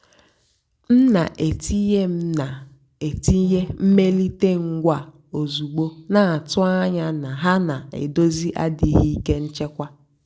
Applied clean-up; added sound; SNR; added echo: none; none; none; none.